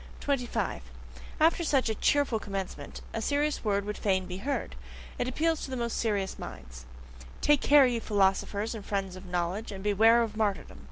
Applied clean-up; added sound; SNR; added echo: none; none; none; none.